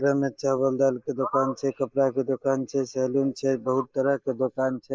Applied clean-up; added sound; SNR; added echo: neural mask model Resemble Enhance denoiser.